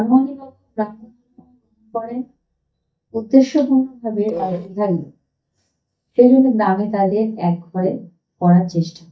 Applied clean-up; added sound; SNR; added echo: neural mask model DeepFilterNet 3.